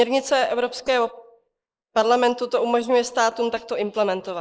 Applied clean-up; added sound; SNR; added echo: neural mask model Resemble Enhance denoiser.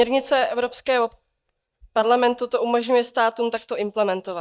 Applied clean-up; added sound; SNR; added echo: neural mask model DeepFilterNet 3.